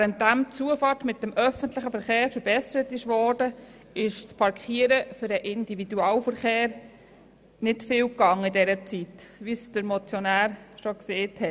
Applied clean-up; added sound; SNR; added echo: none; none; none; none.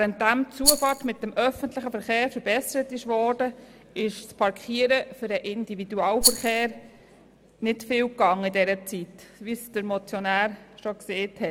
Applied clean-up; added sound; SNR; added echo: none; Rattle; -1 dB; none.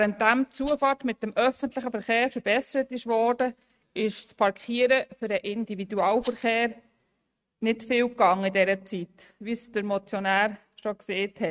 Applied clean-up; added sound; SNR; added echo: neural mask model RNNoise.